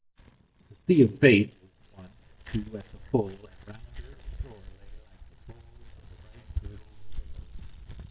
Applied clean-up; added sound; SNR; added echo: neural mask model DeepFilterNet 3.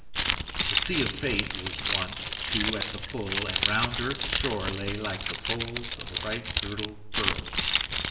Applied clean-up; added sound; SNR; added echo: none; Keys jangling; -4 dB; reverberation time 1.1 s.